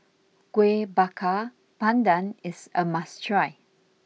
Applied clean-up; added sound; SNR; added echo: none; none; none; none.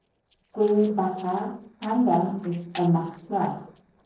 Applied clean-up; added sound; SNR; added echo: neural separator model SepFormer DNS4.